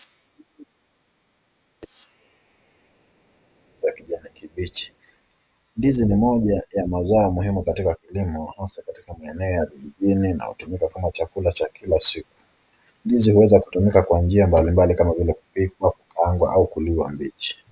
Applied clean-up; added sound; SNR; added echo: none; none; none; none.